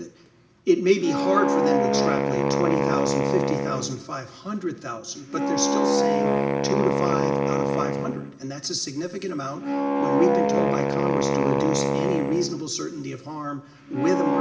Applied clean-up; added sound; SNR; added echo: none; Wind instrument, woodwind instrument; -3 dB; reverberation time 1.3 s.